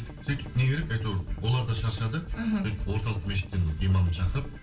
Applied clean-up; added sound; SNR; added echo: none; Strum; 19 dB; reverberation time 0.3 s.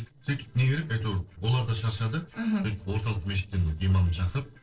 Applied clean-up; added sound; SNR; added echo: neural separator model SepFormer DNS4.